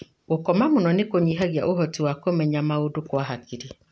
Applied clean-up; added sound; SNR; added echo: none; none; none; none.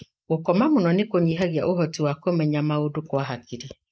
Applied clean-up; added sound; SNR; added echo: neural mask model Resemble Enhance denoiser.